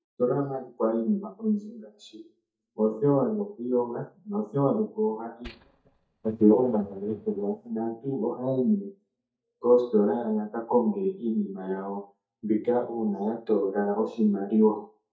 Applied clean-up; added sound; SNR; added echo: neural mask model DeepFilterNet 3.